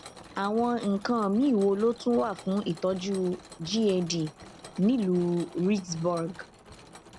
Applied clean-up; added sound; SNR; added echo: none; Mechanisms; 20 dB; none.